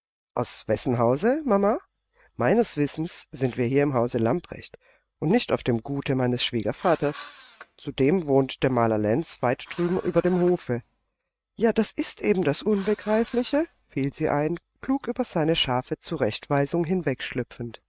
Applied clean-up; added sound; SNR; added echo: neural mask model RNNoise.